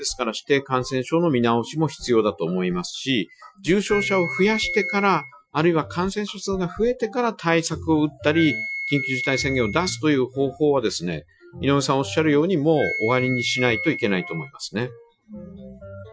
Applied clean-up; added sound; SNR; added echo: classical method Wiener filter.